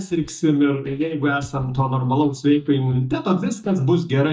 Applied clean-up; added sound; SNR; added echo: neural mask model DeepFilterNet 3.